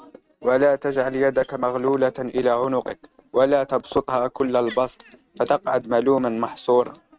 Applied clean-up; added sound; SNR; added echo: neural mask model RNNoise.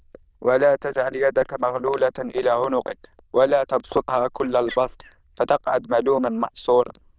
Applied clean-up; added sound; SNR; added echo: neural diffusion model UNIVERSE++.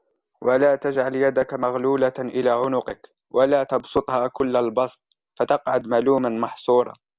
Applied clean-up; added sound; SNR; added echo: none; none; none; none.